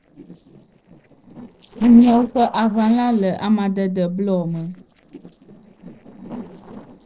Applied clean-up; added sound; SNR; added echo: neural separator model SepFormer DNS4.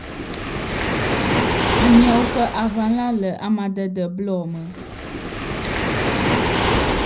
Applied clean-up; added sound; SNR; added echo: none; Waves, surf; 0 dB; reverberation time 0.5 s.